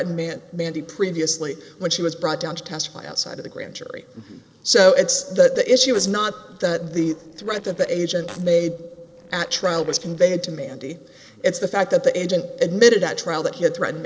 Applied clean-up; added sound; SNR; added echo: neural separator model SepFormer DNS4.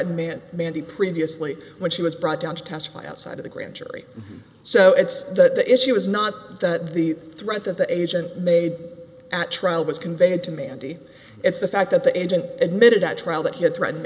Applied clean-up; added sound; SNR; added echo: none; none; none; none.